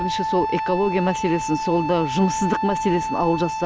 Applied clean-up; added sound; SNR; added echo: none; Wind instrument, woodwind instrument; 4 dB; none.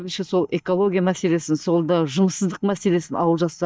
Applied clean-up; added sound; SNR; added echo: neural mask model DeepFilterNet 3.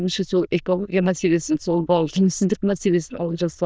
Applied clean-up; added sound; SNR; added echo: neural diffusion model UNIVERSE++.